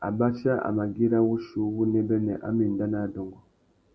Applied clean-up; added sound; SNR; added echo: none; none; none; none.